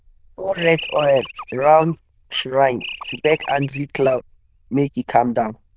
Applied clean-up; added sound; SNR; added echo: neural diffusion model UNIVERSE++.